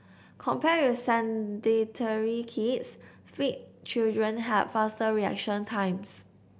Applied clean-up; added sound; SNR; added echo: none; none; none; none.